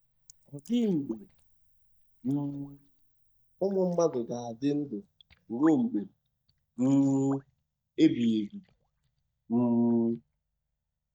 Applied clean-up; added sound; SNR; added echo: neural mask model DeepFilterNet 3.